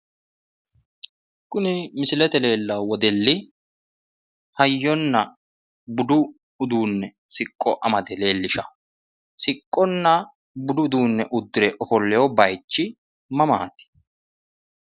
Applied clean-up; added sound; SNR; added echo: none; none; none; none.